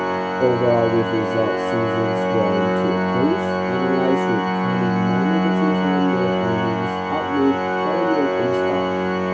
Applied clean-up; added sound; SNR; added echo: none; Organ; -3 dB; none.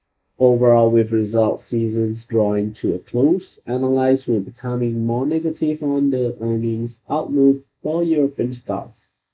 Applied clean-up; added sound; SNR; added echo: neural mask model Resemble Enhance denoiser.